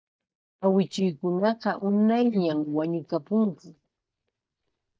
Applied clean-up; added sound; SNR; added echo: neural mask model DeepFilterNet 3.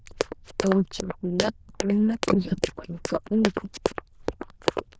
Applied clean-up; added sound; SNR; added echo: neural diffusion model UNIVERSE++.